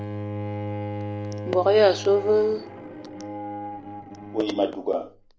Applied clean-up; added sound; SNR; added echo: none; Bowed string instrument; 9 dB; none.